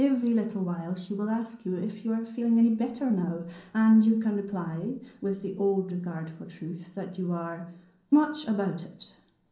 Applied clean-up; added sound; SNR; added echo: none; none; none; reverberation time 0.6 s.